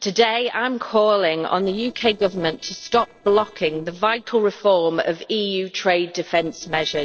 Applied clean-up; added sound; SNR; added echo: neural separator model SepFormer DNS4.